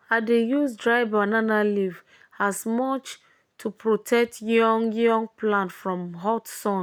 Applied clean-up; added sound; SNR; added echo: none; none; none; none.